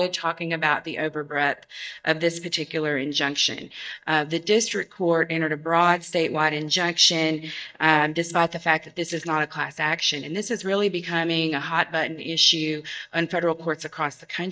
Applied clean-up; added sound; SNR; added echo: neural mask model DeepFilterNet 3.